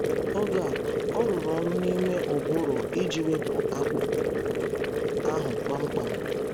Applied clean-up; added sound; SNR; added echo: none; Boiling; -4 dB; none.